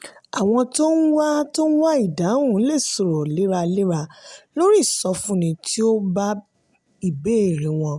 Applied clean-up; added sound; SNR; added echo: none; none; none; none.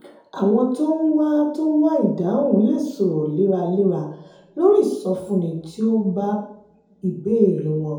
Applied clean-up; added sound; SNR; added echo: none; none; none; reverberation time 2.5 s.